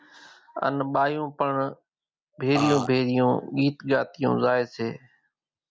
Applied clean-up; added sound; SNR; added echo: none; Burping, eructation; 2 dB; none.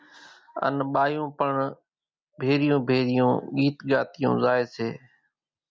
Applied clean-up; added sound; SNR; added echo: none; none; none; none.